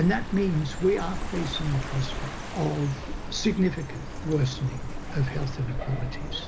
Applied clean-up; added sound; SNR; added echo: none; Waves, surf + Chirp, tweet; 5 dB; none.